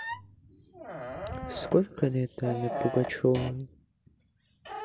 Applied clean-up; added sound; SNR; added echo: none; none; none; none.